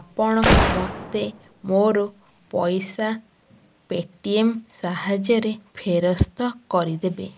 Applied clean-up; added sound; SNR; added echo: none; Gunshot, gunfire; 0 dB; none.